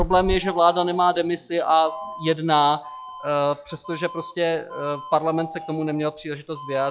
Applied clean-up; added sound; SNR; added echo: classical method log-MMSE.